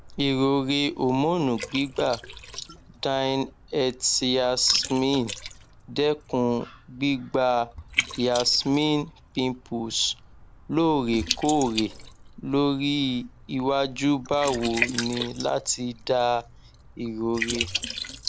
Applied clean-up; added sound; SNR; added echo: none; Liquid; 11 dB; none.